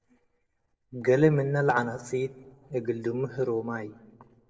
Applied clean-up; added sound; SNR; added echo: neural separator model SepFormer DNS4.